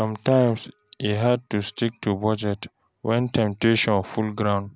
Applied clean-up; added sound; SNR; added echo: none; none; none; none.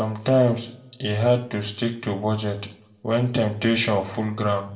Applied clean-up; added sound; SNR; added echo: none; none; none; reverberation time 0.5 s.